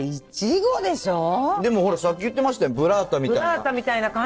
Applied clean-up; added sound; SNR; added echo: neural separator model SepFormer DNS4.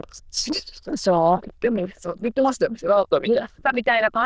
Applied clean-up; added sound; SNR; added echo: neural diffusion model UNIVERSE++.